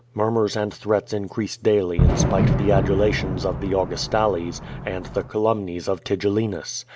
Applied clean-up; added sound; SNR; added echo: none; Fireworks; 0 dB; none.